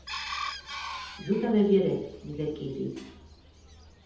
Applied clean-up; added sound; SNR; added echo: none; Chicken, rooster; 11 dB; reverberation time 0.8 s.